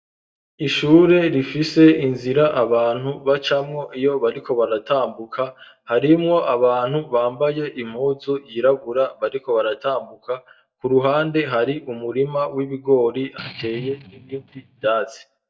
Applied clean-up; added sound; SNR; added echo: neural mask model DeepFilterNet 3.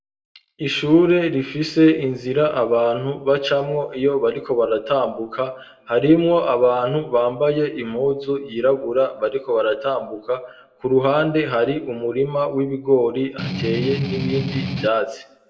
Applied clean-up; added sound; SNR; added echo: none; Strum; 4 dB; reverberation time 0.6 s.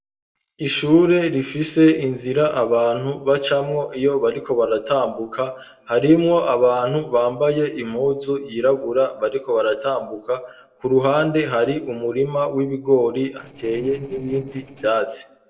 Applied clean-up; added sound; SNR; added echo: neural separator model SepFormer DNS4.